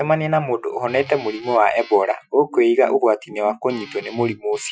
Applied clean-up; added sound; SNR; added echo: classical method Wiener filter.